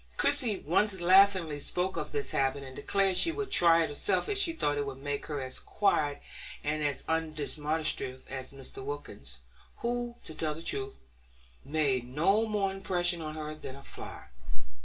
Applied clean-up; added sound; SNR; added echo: none; none; none; reverberation time 0.2 s.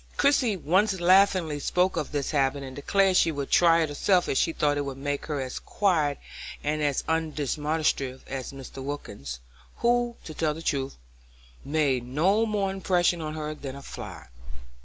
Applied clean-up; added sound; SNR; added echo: none; none; none; none.